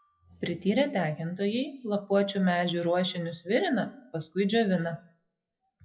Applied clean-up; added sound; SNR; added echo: classical method WPE with log-MMSE.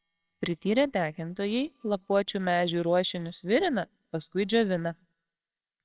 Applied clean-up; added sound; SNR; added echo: neural separator model SepFormer WHAMR!.